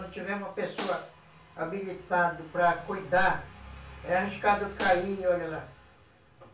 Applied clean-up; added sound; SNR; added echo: none; Snare drum; 14 dB; reverberation time 0.3 s.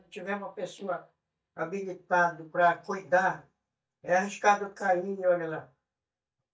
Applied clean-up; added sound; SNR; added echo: neural mask model DeepFilterNet 3.